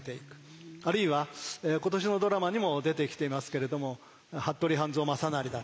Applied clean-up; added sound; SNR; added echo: none; none; none; none.